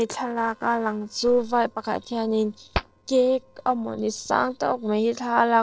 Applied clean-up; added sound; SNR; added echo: neural separator model SepFormer DNS4.